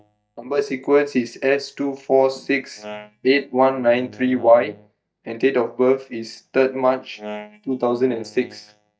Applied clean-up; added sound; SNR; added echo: neural mask model DeepFilterNet 3.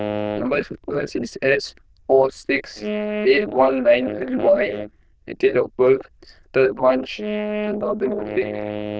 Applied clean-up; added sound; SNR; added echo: neural diffusion model UNIVERSE++.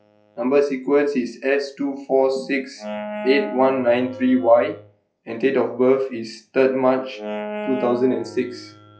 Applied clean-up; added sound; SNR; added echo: classical method log-MMSE.